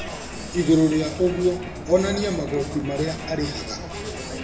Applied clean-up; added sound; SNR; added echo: none; Crowd; 9 dB; reverberation time 0.8 s.